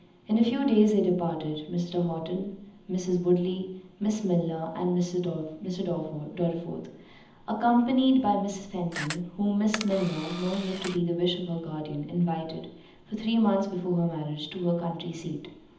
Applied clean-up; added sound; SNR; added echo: none; Camera; 11 dB; reverberation time 0.8 s.